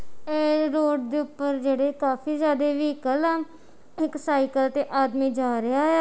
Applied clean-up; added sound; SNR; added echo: none; none; none; none.